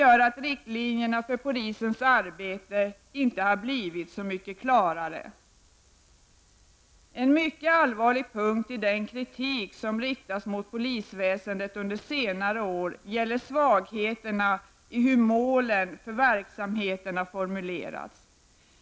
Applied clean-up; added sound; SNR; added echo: none; none; none; none.